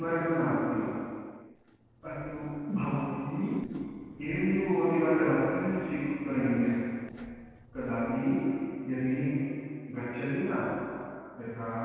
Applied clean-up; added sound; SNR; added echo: neural separator model SepFormer DNS4.